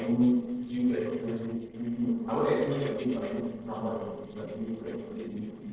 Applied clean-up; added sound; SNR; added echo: neural separator model SepFormer DNS4.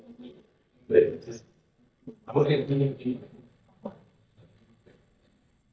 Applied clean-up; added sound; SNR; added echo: neural mask model DeepFilterNet 3.